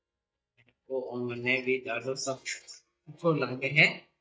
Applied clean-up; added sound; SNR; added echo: neural mask model DeepFilterNet 3.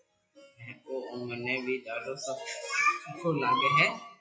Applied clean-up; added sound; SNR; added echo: classical method WPE with log-MMSE.